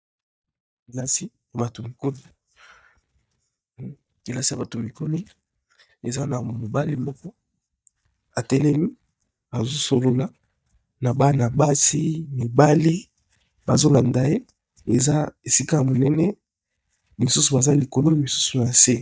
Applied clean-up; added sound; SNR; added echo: neural mask model DeepFilterNet 3.